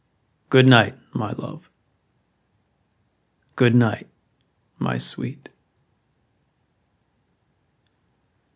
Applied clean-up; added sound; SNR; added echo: none; none; none; none.